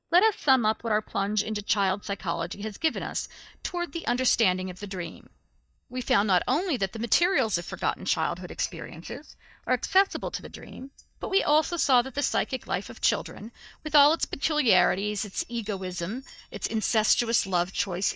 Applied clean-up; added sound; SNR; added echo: neural mask model DeepFilterNet 3.